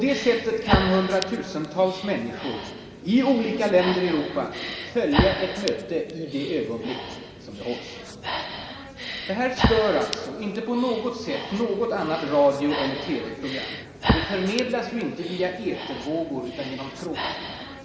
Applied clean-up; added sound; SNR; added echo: none; Breathing; 6 dB; reverberation time 2.1 s.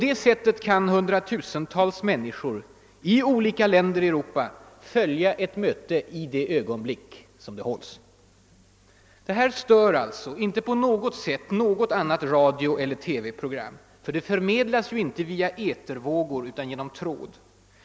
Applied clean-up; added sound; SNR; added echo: none; none; none; none.